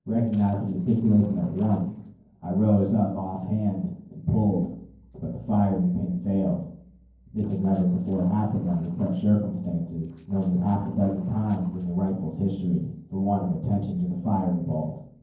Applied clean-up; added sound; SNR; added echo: neural separator model SepFormer DNS4.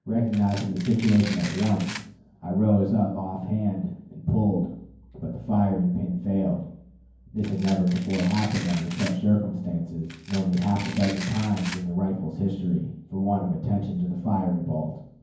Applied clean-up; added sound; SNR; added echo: none; Domestic sounds, home sounds; 14 dB; reverberation time 0.9 s.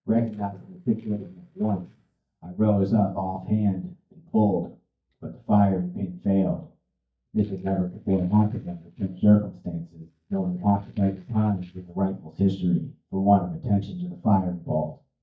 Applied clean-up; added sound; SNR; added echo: neural mask model DeepFilterNet 3.